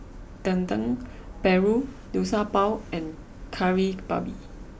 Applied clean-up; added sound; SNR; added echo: none; none; none; none.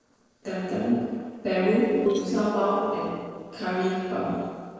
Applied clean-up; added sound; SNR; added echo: neural separator model SepFormer DNS4.